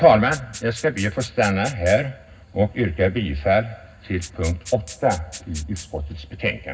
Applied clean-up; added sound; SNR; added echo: none; Rattle (instrument); 17 dB; reverberation time 0.4 s.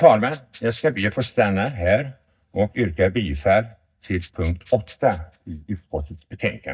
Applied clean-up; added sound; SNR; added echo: neural mask model DeepFilterNet 3.